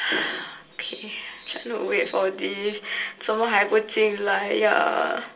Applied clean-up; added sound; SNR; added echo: none; none; none; reverberation time 0.2 s.